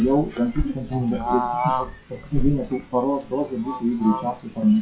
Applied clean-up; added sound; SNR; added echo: classical method WPE with log-MMSE.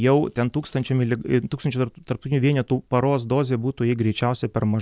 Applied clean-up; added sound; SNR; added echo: none; none; none; none.